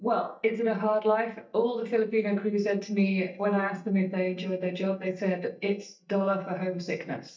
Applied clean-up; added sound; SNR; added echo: neural mask model DeepFilterNet 3.